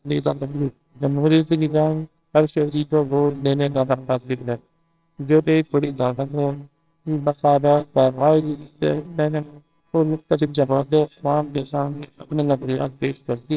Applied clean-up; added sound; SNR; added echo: neural separator model SepFormer WHAMR!.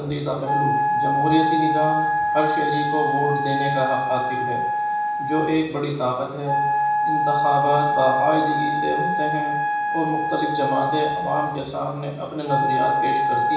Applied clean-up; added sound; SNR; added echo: none; Wind instrument, woodwind instrument; -2 dB; reverberation time 0.9 s.